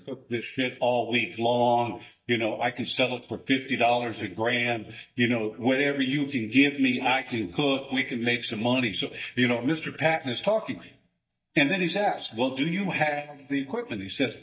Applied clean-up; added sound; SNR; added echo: neural mask model DeepFilterNet 3.